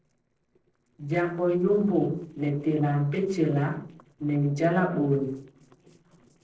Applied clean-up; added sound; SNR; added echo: neural separator model SepFormer DNS4.